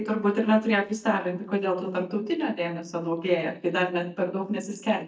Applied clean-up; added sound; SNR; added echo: neural mask model DeepFilterNet 3.